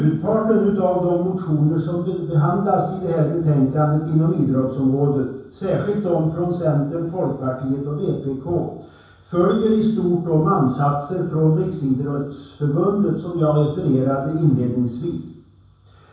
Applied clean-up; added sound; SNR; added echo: none; none; none; reverberation time 0.7 s.